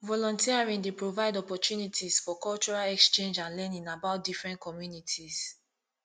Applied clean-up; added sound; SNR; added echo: none; none; none; none.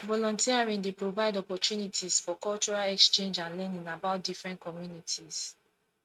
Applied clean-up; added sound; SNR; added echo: neural mask model RNNoise.